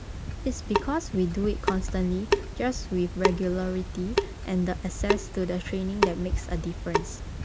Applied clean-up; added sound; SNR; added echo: none; Drip / Sink (filling or washing) / Water tap, faucet; 0 dB; none.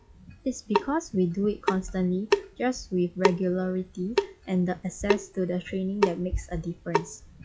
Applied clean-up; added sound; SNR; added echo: classical method log-MMSE.